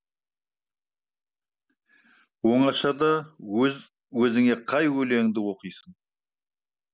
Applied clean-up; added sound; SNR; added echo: none; none; none; none.